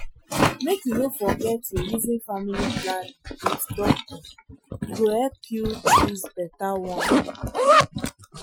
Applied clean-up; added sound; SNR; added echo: classical method Wiener filter.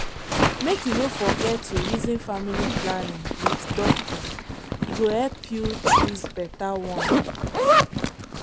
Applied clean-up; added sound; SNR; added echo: none; Zipper (clothing); -4 dB; none.